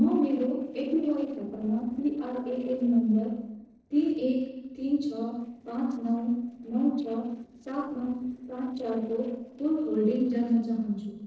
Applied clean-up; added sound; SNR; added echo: neural separator model SepFormer DNS4.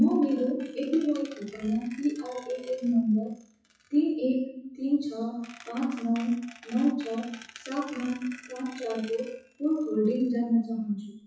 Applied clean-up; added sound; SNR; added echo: classical method WPE with log-MMSE.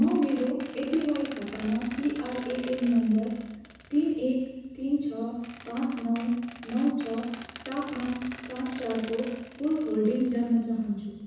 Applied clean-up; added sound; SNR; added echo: none; Squeak; 17 dB; reverberation time 1.1 s.